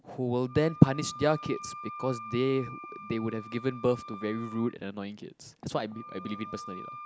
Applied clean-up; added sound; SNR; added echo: none; Wind instrument, woodwind instrument; 14 dB; none.